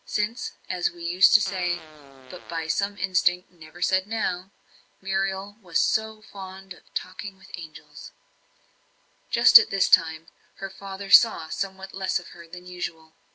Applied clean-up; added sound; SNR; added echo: none; Fart; 18 dB; none.